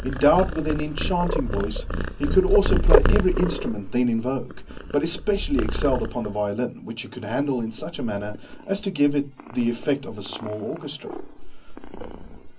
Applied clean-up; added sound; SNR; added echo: none; Purr; 1 dB; reverberation time 0.4 s.